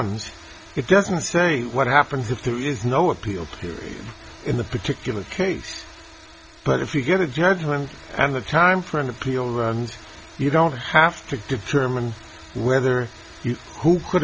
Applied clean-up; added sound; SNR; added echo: none; none; none; none.